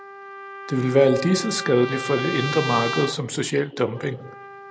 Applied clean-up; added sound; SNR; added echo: none; Trumpet; 10 dB; none.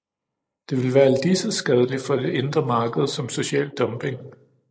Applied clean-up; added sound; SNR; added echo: neural mask model Resemble Enhance denoiser.